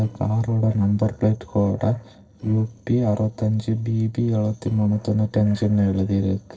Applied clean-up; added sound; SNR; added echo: neural separator model SepFormer DNS4.